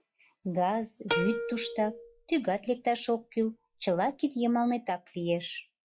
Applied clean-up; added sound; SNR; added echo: classical method log-MMSE.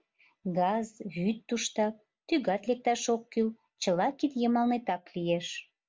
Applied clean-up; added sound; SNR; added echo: none; none; none; none.